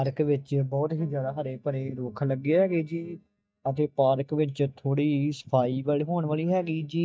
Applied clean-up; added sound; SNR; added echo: neural mask model DeepFilterNet 3.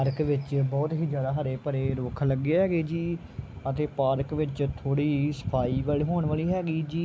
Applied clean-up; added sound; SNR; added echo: none; none; none; none.